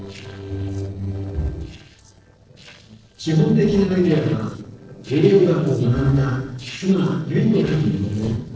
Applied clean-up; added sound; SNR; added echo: neural separator model SepFormer DNS4.